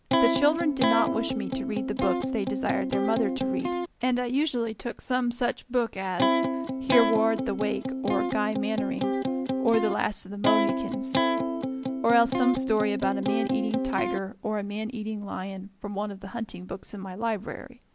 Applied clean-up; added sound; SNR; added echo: none; Electric guitar; -1 dB; none.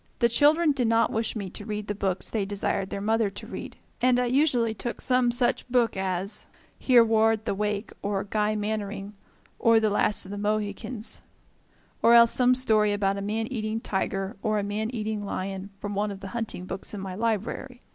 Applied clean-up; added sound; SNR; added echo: none; none; none; none.